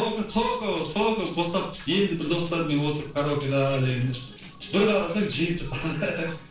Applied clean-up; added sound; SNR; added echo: neural separator model SepFormer DNS4.